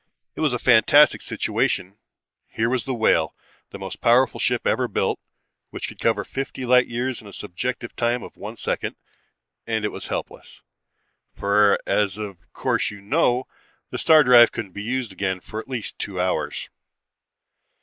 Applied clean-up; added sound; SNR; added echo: neural mask model Resemble Enhance denoiser.